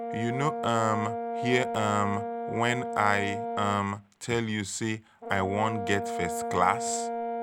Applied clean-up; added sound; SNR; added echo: none; Brass instrument; 4 dB; none.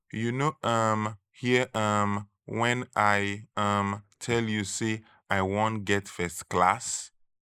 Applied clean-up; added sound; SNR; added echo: neural mask model Resemble Enhance denoiser.